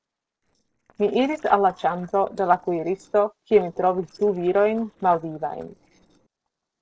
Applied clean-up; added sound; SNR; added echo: neural separator model SepFormer DNS4.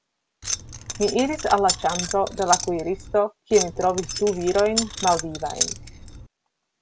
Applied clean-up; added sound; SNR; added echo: none; Keys jangling; 6 dB; none.